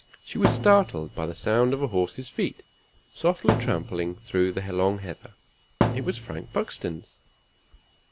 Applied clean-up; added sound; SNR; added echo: none; Thump, thud; 2 dB; none.